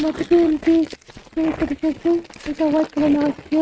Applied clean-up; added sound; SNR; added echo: neural mask model RNNoise.